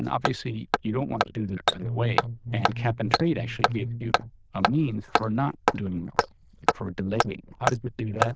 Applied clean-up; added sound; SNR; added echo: neural diffusion model UNIVERSE++.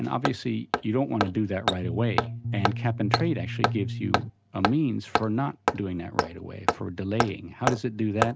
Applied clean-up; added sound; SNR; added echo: none; Hammer + Bass guitar; 1 dB; none.